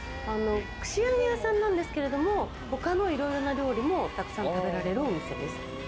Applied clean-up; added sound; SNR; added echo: none; Subway, metro, underground; 11 dB; none.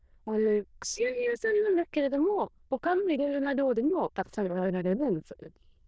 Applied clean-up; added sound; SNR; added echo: neural diffusion model UNIVERSE++.